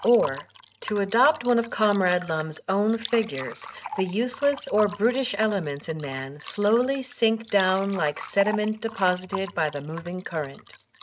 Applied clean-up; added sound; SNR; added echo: neural mask model RNNoise.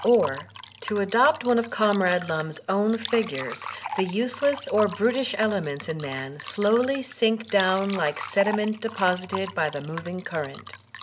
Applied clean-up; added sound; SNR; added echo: none; Fill (with liquid); 13 dB; none.